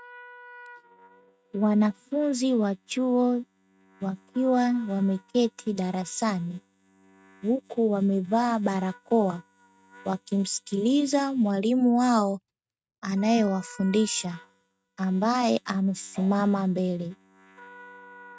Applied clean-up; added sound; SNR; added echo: neural mask model RNNoise.